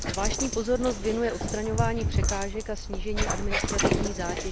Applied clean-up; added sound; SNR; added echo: none; Dog; -2 dB; none.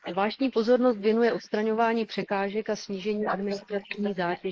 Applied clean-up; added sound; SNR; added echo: neural mask model Resemble Enhance denoiser.